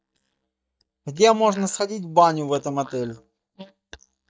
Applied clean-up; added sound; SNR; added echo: neural mask model DeepFilterNet 3.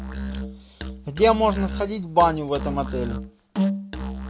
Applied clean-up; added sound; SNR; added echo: none; Musical instrument; 5 dB; none.